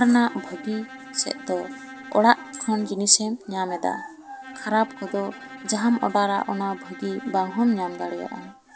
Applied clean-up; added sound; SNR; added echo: none; Bowed string instrument; 17 dB; none.